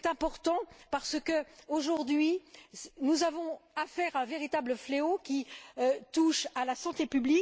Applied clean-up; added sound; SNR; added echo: none; none; none; none.